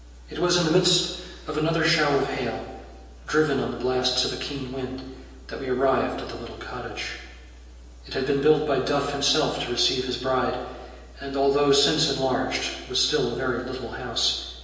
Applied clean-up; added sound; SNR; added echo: none; none; none; reverberation time 1.0 s.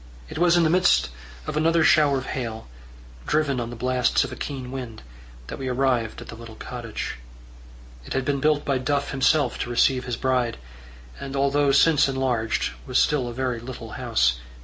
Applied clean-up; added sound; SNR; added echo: none; none; none; none.